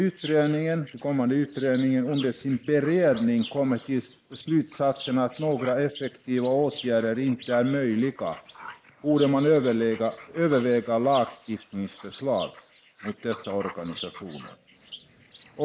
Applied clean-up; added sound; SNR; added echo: neural mask model Resemble Enhance denoiser.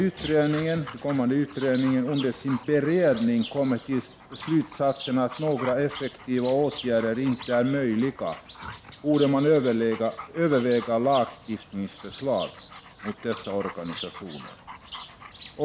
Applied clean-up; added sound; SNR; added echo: none; Bird + Dog; 15 dB; none.